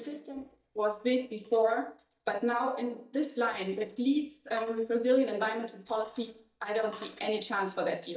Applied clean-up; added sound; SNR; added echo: neural mask model DeepFilterNet 3.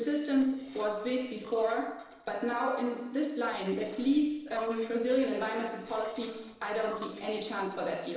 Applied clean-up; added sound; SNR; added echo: neural separator model SepFormer DNS4.